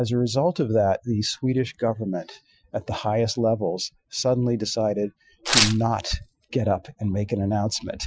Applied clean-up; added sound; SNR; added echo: classical method Wiener filter.